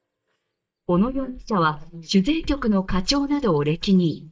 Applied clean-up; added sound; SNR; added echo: neural mask model DeepFilterNet 3.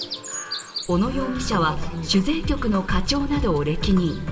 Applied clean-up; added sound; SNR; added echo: none; Chirp, tweet; 15 dB; reverberation time 2.4 s.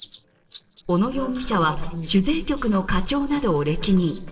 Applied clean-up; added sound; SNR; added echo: neural separator model SepFormer DNS4.